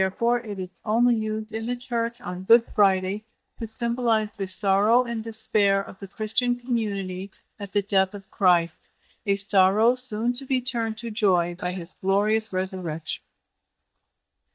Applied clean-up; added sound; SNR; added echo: neural mask model DeepFilterNet 3.